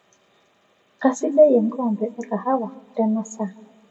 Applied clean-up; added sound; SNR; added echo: none; none; none; reverberation time 0.9 s.